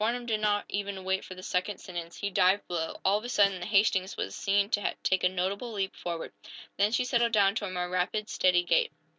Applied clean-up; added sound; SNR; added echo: none; Snare drum; 19 dB; none.